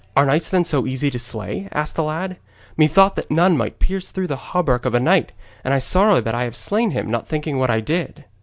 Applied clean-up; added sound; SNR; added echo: none; none; none; none.